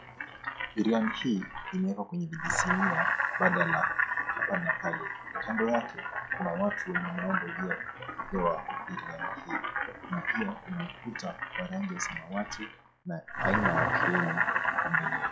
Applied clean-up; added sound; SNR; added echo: classical method log-MMSE.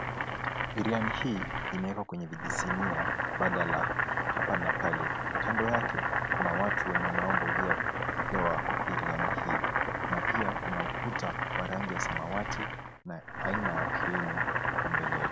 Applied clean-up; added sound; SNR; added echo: none; Boiling; -5 dB; none.